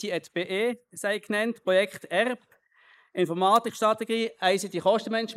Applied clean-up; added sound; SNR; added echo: neural mask model Resemble Enhance denoiser.